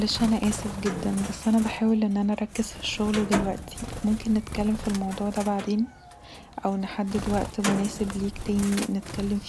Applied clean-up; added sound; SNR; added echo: none; Bird; 9 dB; none.